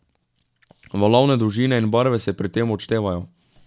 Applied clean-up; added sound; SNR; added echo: none; none; none; none.